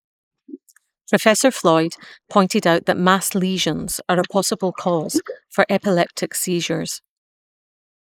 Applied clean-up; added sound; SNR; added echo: neural mask model Resemble Enhance denoiser.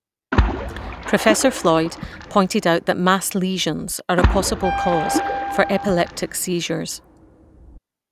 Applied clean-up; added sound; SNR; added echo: none; Wind instrument, woodwind instrument + Splash, splatter; 4 dB; none.